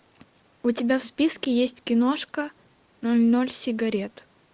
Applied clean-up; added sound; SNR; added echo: none; none; none; none.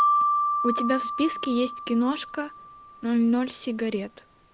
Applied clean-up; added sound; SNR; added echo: none; Marimba, xylophone; 2 dB; none.